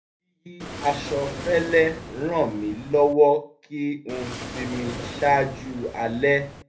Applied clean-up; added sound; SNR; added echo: none; Waves, surf; 12 dB; reverberation time 0.3 s.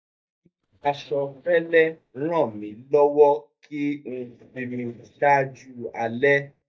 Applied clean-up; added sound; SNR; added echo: neural mask model DeepFilterNet 3.